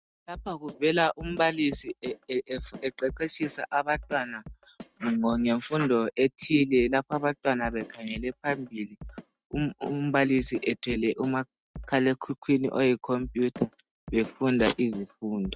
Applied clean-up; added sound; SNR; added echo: neural mask model RNNoise.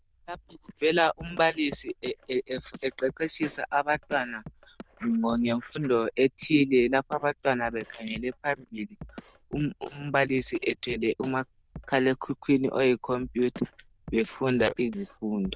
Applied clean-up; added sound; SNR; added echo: neural diffusion model UNIVERSE++.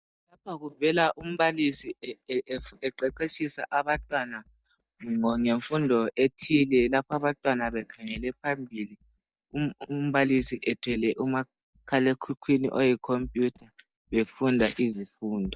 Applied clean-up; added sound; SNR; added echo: neural mask model DeepFilterNet 3.